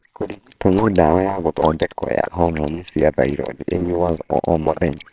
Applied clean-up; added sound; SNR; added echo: neural separator model SepFormer WHAMR!.